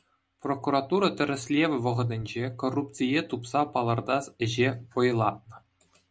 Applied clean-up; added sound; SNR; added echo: none; none; none; none.